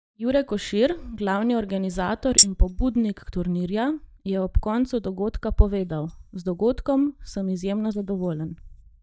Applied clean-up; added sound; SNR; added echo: neural mask model DeepFilterNet 3.